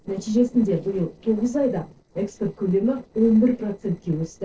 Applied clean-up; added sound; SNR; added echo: neural separator model SepFormer DNS4.